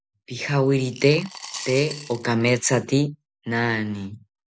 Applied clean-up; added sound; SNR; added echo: none; Coin (dropping) / Glass; 16 dB; none.